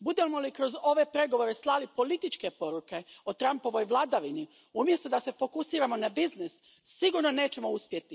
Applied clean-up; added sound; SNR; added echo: none; none; none; none.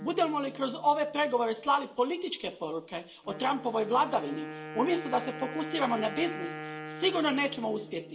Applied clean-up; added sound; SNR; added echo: none; Wind instrument, woodwind instrument; 13 dB; reverberation time 1.3 s.